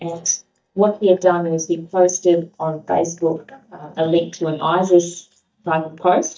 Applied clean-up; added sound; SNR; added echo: neural mask model DeepFilterNet 3.